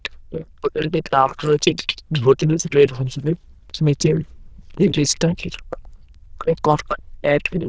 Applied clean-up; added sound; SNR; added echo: neural diffusion model UNIVERSE++.